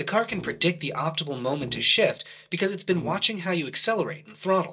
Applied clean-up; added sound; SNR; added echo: neural mask model DeepFilterNet 3.